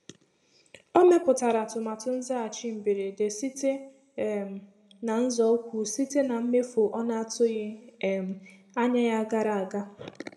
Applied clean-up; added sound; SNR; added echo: none; none; none; reverberation time 0.7 s.